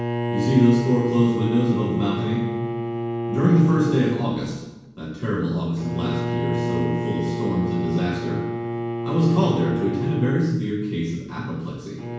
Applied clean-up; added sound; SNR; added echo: none; Bowed string instrument; 5 dB; reverberation time 1.2 s.